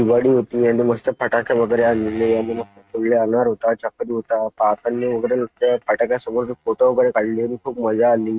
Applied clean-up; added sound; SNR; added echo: neural mask model RNNoise.